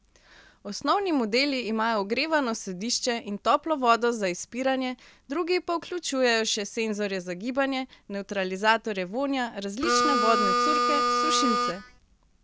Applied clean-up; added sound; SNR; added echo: none; Harmonica; -3 dB; none.